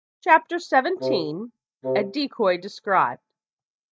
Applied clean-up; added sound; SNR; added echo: neural mask model DeepFilterNet 3.